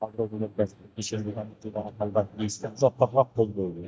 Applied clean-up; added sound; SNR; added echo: neural mask model DeepFilterNet 3.